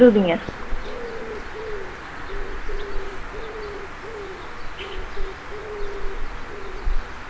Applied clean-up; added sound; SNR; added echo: none; Bird; 0 dB; reverberation time 2.4 s.